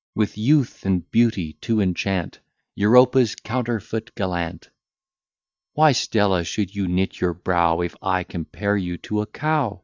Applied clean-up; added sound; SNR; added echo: neural mask model DeepFilterNet 3.